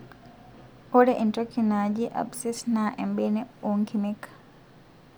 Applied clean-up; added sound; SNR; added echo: none; none; none; none.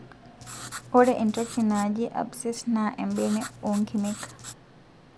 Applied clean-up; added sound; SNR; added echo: none; Writing; 13 dB; none.